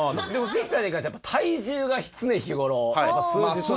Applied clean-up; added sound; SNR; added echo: none; none; none; none.